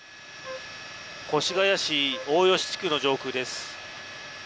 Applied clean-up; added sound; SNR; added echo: none; Wind instrument, woodwind instrument; 16 dB; none.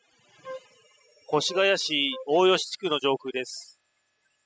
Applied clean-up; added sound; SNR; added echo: classical method spectral subtraction.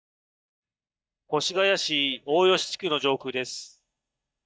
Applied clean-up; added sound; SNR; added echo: neural mask model DeepFilterNet 3.